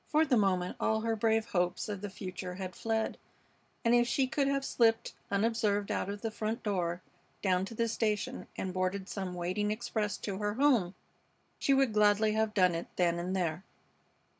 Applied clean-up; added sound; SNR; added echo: none; none; none; none.